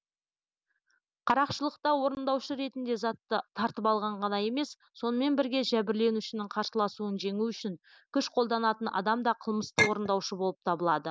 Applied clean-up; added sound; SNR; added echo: none; Chink, clink; 0 dB; none.